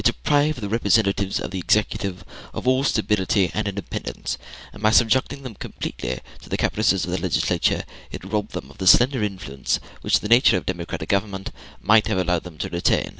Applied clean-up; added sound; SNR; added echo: none; none; none; none.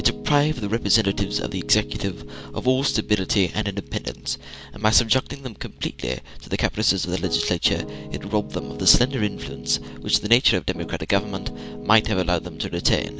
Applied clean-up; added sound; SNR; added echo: none; Piano; 13 dB; none.